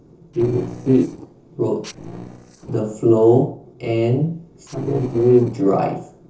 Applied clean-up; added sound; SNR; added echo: neural separator model SepFormer DNS4.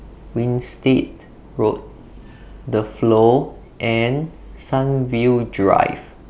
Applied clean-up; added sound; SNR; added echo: none; none; none; none.